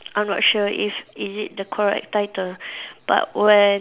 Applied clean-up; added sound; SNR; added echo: none; none; none; none.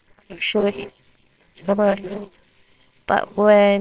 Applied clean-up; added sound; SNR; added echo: neural separator model SepFormer WHAMR!.